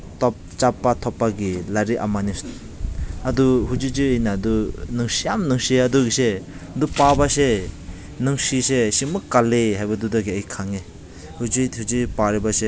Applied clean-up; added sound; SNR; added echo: none; none; none; none.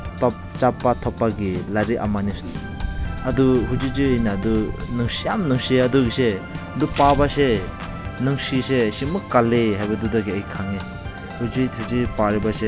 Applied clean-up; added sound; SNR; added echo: none; Organ; 12 dB; none.